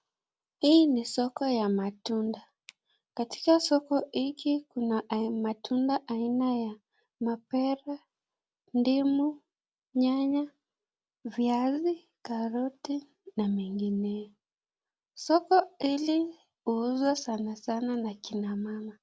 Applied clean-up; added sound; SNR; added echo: none; none; none; none.